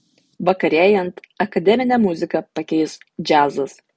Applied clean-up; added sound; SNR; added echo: none; none; none; none.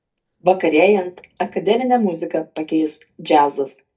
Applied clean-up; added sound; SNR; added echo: neural mask model DeepFilterNet 3.